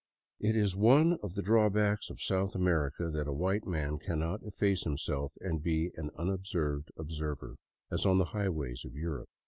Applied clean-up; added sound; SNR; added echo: none; none; none; none.